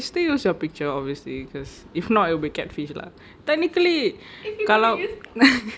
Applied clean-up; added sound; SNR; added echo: none; none; none; none.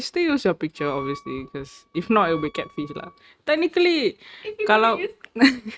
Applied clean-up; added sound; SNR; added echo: neural mask model RNNoise.